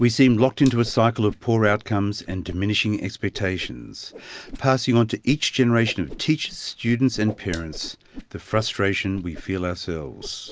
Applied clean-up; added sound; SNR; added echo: none; Whoosh, swoosh, swish; 19 dB; none.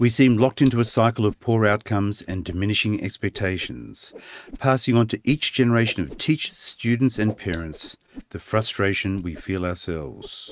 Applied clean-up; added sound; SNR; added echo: neural mask model RNNoise.